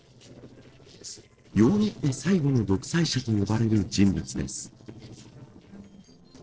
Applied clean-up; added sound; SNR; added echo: neural separator model SepFormer DNS4.